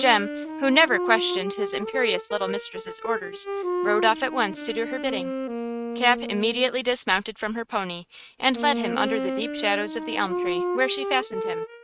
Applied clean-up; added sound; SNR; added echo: neural mask model RNNoise.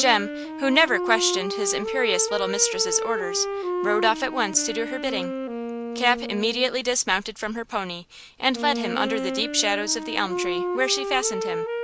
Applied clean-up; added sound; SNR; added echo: none; Wind instrument, woodwind instrument; 4 dB; none.